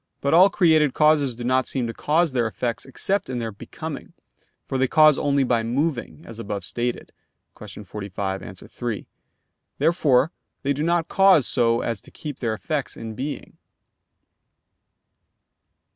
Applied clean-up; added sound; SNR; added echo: none; none; none; none.